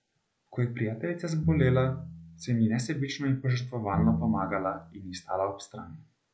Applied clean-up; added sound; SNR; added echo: none; Piano; 5 dB; none.